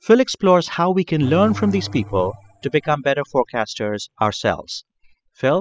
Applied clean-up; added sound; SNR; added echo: classical method spectral subtraction.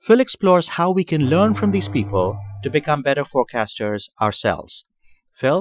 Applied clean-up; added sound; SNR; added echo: classical method Wiener filter.